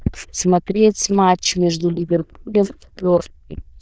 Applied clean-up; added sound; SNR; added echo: neural diffusion model UNIVERSE++.